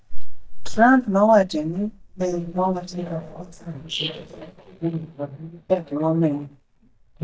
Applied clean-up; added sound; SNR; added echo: neural mask model DeepFilterNet 3.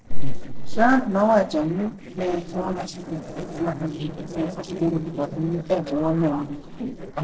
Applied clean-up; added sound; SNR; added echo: neural separator model SepFormer DNS4.